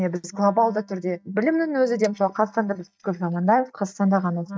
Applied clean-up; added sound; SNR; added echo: neural mask model DeepFilterNet 3.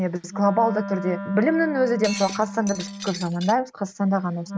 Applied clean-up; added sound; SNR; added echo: none; Wind instrument, woodwind instrument + Shatter; 11 dB; none.